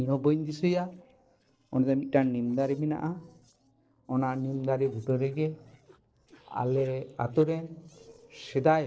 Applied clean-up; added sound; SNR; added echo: neural separator model SepFormer DNS4.